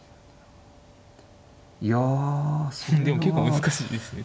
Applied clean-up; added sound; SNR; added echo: none; none; none; none.